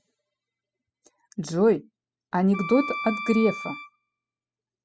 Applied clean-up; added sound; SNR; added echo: classical method spectral subtraction.